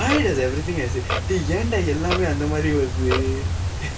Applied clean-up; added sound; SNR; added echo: none; Clock; 0 dB; none.